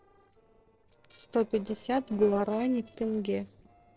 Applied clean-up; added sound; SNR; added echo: neural separator model SepFormer DNS4.